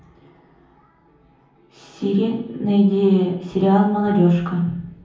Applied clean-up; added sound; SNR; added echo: none; none; none; reverberation time 0.7 s.